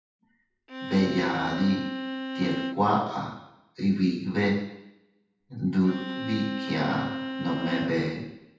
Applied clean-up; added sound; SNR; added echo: none; Bowed string instrument; 6 dB; reverberation time 0.9 s.